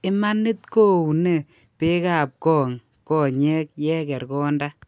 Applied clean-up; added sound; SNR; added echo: none; none; none; none.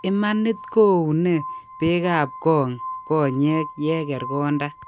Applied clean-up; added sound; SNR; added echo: none; Glass; 15 dB; none.